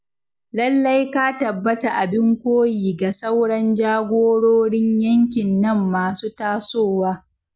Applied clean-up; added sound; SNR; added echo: none; none; none; none.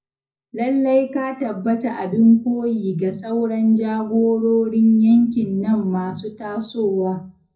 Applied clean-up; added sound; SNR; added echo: none; none; none; reverberation time 0.4 s.